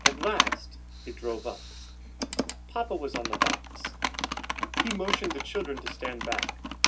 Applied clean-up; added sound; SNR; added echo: none; Computer keyboard; -4 dB; reverberation time 0.4 s.